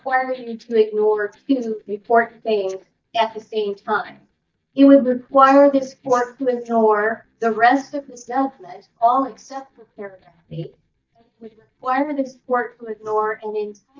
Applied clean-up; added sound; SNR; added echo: neural mask model DeepFilterNet 3.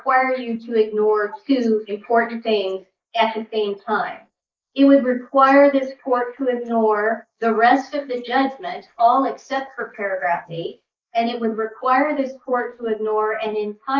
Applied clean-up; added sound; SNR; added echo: neural mask model Resemble Enhance denoiser.